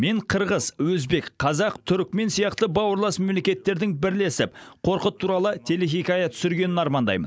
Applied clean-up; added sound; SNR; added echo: none; none; none; none.